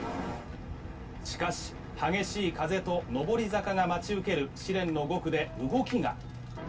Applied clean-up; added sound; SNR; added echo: none; Aircraft; 14 dB; reverberation time 0.2 s.